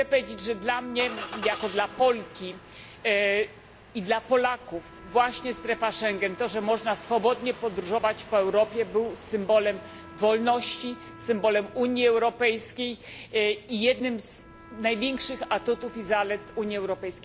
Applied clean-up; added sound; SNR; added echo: none; Engine starting + Bowed string instrument; 17 dB; none.